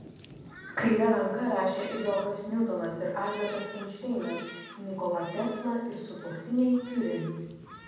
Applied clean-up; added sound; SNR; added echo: none; Thunderstorm; 17 dB; reverberation time 1.2 s.